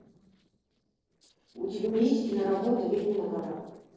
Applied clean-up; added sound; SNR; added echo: neural separator model SepFormer DNS4.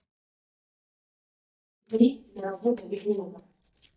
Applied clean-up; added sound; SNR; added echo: neural mask model DeepFilterNet 3.